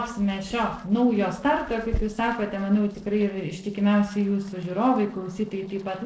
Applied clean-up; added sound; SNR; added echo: neural separator model SepFormer DNS4.